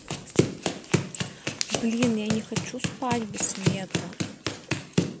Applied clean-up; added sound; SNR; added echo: none; Run; -3 dB; none.